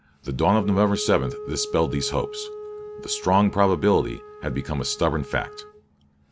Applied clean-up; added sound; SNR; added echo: none; Wind instrument, woodwind instrument; 13 dB; none.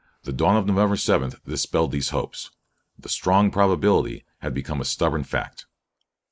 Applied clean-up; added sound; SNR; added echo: neural mask model Resemble Enhance denoiser.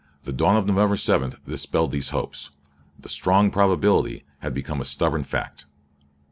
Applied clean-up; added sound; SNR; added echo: none; none; none; none.